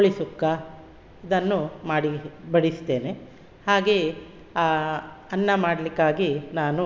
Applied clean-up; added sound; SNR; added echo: none; none; none; none.